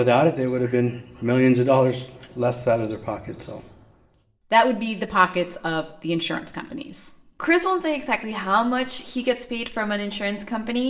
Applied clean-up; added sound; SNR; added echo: none; none; none; reverberation time 1.1 s.